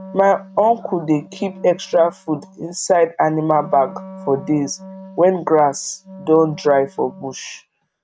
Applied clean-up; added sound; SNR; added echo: neural mask model RNNoise.